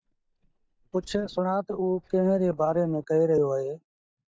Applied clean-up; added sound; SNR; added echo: neural mask model DeepFilterNet 3.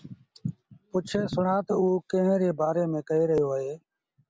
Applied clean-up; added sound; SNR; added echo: none; none; none; none.